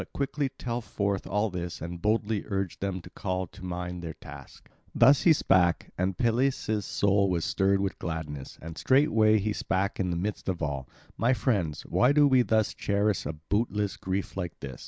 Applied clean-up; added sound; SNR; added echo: none; none; none; none.